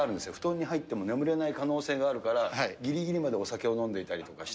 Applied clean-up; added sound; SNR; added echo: none; none; none; none.